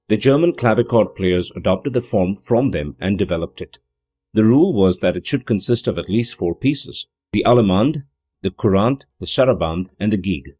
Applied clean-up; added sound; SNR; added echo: neural mask model DeepFilterNet 3.